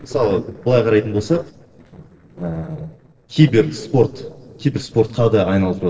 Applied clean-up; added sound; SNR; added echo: neural separator model SepFormer DNS4.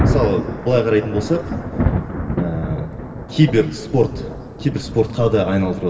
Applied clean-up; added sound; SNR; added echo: none; Thunder; 4 dB; reverberation time 2.7 s.